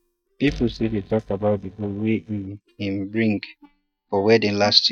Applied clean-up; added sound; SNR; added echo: neural mask model DeepFilterNet 3.